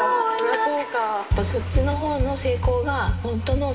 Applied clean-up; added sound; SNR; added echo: none; Toilet flush / Water; 19 dB; reverberation time 2.2 s.